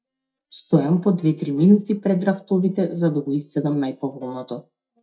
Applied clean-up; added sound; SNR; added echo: neural mask model DeepFilterNet 3.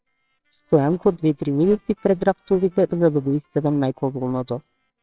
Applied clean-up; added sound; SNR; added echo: neural separator model SepFormer WHAMR!.